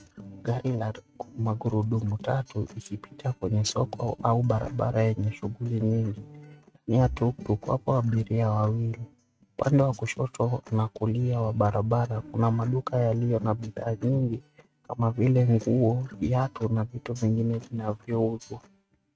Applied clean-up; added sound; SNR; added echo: neural mask model RNNoise.